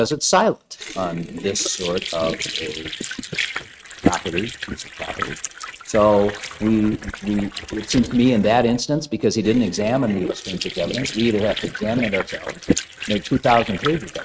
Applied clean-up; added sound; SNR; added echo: neural mask model RNNoise.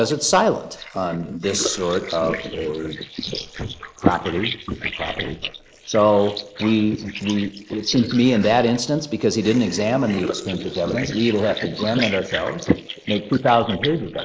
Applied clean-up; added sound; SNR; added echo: neural mask model Resemble Enhance denoiser.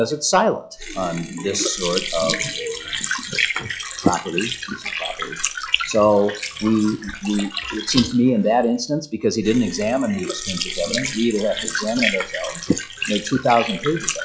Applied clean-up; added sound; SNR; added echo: classical method log-MMSE.